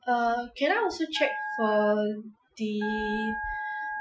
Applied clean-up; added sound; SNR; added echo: classical method Wiener filter.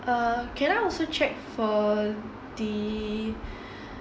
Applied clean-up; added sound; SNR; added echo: none; none; none; none.